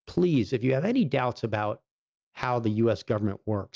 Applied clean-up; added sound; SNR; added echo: none; none; none; none.